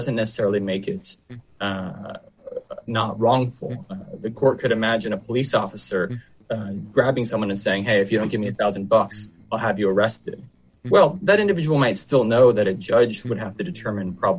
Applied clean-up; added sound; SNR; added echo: neural separator model SepFormer DNS4.